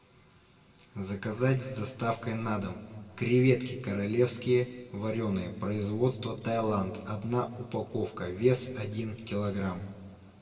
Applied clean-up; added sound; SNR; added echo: none; none; none; reverberation time 1.4 s.